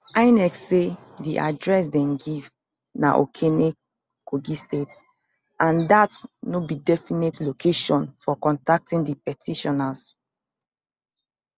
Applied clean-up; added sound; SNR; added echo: none; none; none; none.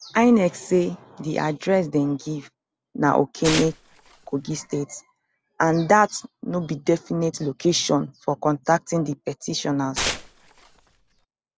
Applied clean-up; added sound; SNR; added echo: none; Tearing; 8 dB; none.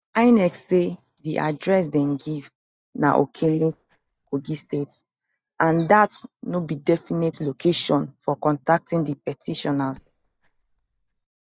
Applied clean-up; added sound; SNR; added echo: neural mask model DeepFilterNet 3.